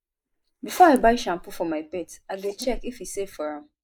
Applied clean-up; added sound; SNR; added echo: neural mask model Resemble Enhance denoiser.